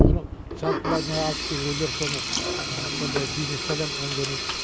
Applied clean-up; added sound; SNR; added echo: none; Sink (filling or washing); -4 dB; none.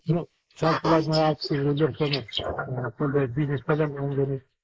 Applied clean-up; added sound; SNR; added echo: neural mask model Resemble Enhance denoiser.